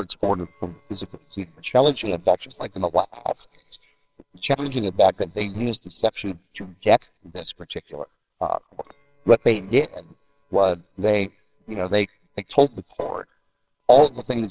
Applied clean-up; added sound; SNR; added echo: neural separator model SepFormer WHAMR!.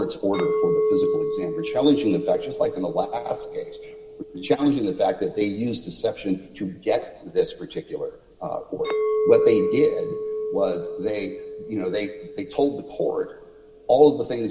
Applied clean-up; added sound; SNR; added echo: none; Chink, clink; 4 dB; reverberation time 2.6 s.